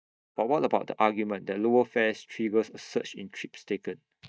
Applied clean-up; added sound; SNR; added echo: neural mask model DeepFilterNet 3.